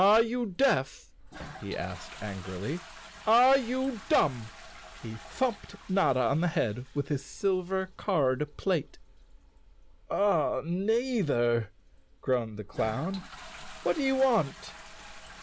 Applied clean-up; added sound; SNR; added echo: none; Toilet flush; 18 dB; none.